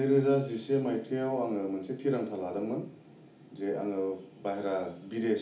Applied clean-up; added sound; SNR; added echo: none; none; none; reverberation time 0.4 s.